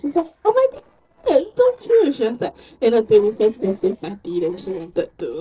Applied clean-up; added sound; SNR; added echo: neural separator model SepFormer DNS4.